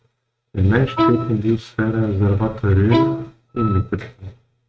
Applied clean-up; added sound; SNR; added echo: neural mask model RNNoise.